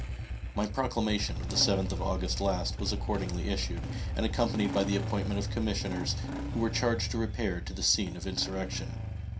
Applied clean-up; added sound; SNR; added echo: none; Engine starting / Motorcycle; 2 dB; reverberation time 0.3 s.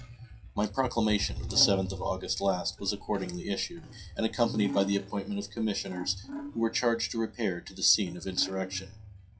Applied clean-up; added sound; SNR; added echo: classical method WPE with log-MMSE.